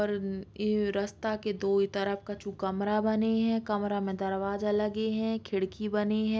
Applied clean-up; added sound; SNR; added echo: none; none; none; none.